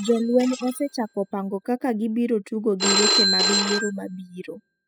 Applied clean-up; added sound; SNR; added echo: classical method spectral subtraction.